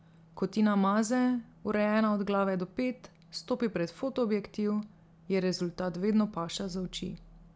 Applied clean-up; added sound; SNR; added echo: none; none; none; none.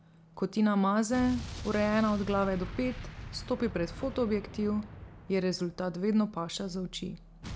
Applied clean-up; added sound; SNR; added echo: none; Explosion; 13 dB; none.